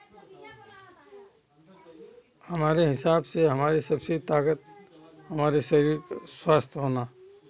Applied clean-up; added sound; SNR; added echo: none; none; none; none.